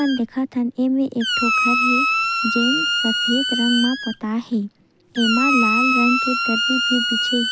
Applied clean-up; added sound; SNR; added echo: none; Squeak; -1 dB; none.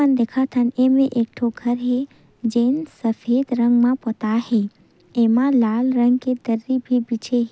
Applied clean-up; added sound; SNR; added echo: none; none; none; none.